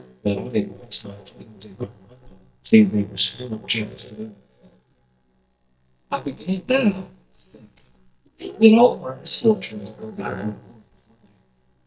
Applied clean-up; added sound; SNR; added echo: neural mask model DeepFilterNet 3.